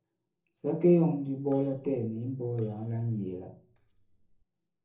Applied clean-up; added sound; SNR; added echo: neural separator model SepFormer DNS4.